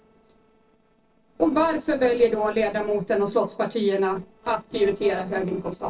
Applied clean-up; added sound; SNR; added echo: neural separator model SepFormer DNS4.